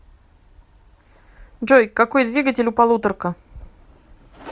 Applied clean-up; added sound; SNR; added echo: none; none; none; none.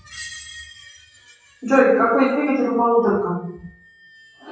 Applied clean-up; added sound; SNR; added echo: classical method WPE with log-MMSE.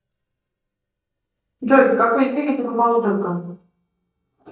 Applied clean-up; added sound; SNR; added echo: neural mask model DeepFilterNet 3.